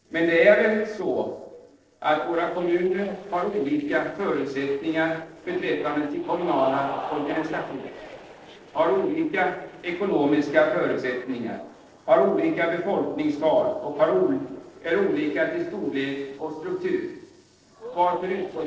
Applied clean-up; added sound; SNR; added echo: neural separator model SepFormer DNS4.